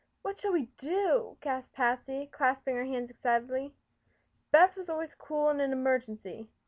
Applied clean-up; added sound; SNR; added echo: none; none; none; none.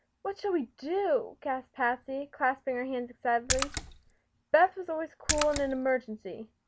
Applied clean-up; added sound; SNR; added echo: none; Splash, splatter; 3 dB; none.